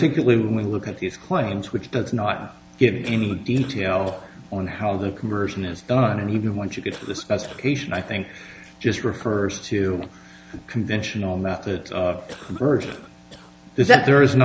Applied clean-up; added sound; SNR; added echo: none; Cough; 20 dB; none.